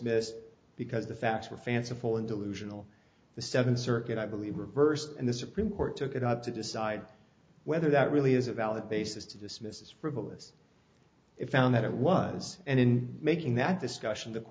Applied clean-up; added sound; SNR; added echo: none; none; none; none.